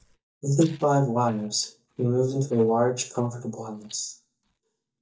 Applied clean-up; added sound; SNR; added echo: neural mask model DeepFilterNet 3.